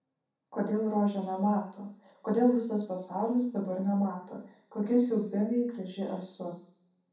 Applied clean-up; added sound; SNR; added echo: none; none; none; reverberation time 0.7 s.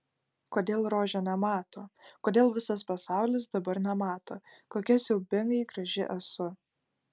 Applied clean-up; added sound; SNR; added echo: none; none; none; none.